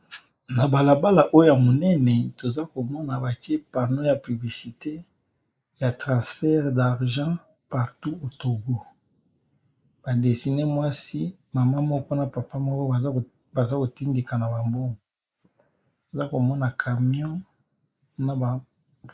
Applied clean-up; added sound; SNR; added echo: neural mask model Resemble Enhance denoiser.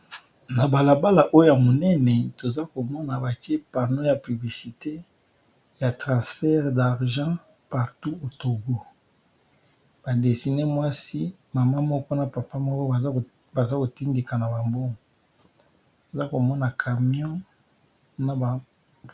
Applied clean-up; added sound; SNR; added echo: none; none; none; none.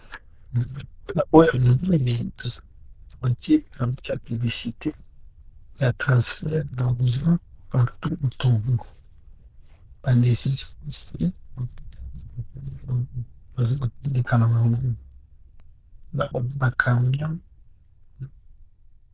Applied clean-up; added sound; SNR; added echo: neural diffusion model UNIVERSE++.